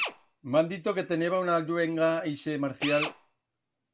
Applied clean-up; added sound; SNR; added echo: none; Drill; 11 dB; none.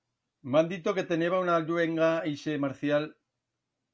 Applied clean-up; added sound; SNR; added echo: none; none; none; none.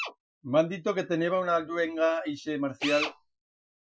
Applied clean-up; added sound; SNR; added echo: classical method Wiener filter.